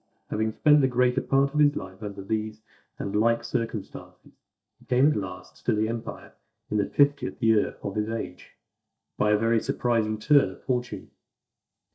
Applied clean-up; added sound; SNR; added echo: neural mask model DeepFilterNet 3.